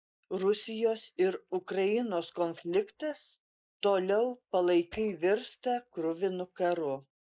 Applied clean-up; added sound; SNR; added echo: neural mask model Resemble Enhance denoiser.